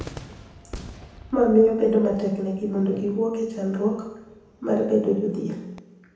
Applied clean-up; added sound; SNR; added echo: none; Cheering / Fireworks; 20 dB; reverberation time 0.9 s.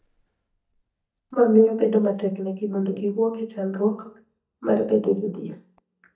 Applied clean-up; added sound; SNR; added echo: neural mask model DeepFilterNet 3.